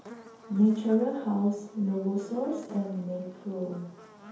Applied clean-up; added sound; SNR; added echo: none; Buzz; 20 dB; reverberation time 0.7 s.